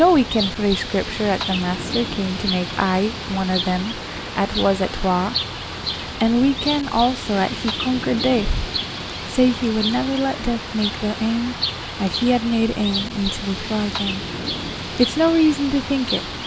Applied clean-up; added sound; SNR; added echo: none; Bird; 6 dB; none.